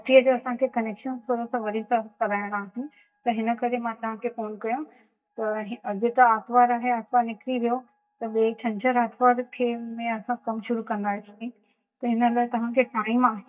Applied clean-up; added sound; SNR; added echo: neural mask model DeepFilterNet 3.